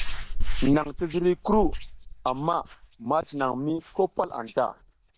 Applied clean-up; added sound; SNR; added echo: neural mask model DeepFilterNet 3.